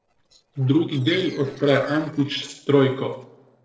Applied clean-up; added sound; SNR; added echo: neural separator model SepFormer DNS4.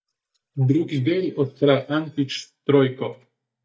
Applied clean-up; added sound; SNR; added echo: neural mask model DeepFilterNet 3.